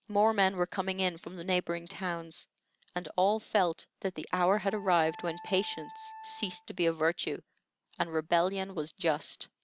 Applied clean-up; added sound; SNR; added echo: none; Wind instrument, woodwind instrument; 17 dB; none.